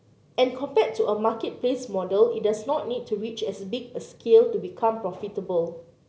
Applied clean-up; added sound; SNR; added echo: none; none; none; none.